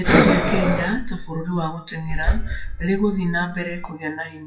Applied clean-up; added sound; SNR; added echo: classical method WPE with log-MMSE.